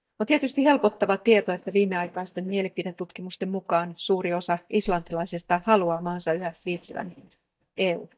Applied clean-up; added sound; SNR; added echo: neural mask model DeepFilterNet 3.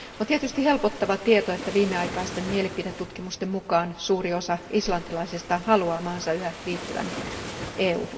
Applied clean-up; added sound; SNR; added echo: none; Waves, surf; 12 dB; reverberation time 1.4 s.